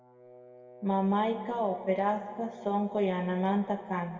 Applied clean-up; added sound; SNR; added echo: none; Brass instrument; 20 dB; reverberation time 2.0 s.